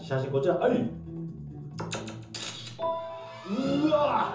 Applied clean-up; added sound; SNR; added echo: none; none; none; reverberation time 0.6 s.